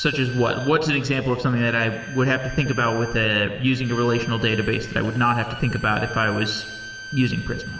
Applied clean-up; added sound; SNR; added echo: none; Bowed string instrument; 15 dB; reverberation time 3.0 s.